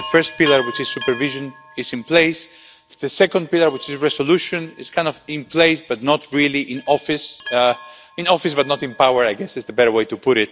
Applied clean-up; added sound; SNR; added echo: none; Chime; 17 dB; none.